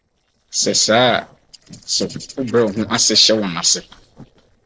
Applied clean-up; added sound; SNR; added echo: neural separator model SepFormer DNS4.